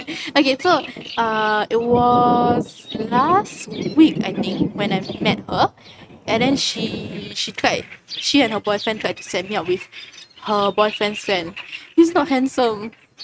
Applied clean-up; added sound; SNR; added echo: neural mask model RNNoise.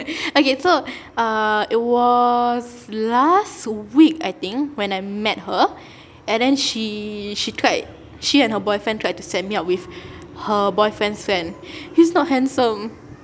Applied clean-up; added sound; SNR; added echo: none; none; none; none.